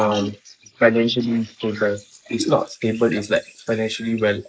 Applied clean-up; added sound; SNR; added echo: neural mask model Resemble Enhance denoiser.